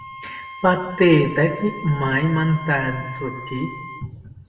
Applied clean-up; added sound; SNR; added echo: none; Wind instrument, woodwind instrument; 14 dB; reverberation time 1.3 s.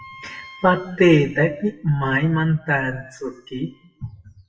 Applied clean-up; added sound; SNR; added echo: classical method WPE with log-MMSE.